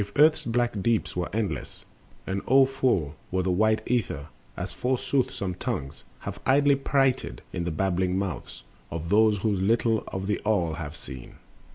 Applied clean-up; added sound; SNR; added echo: none; none; none; none.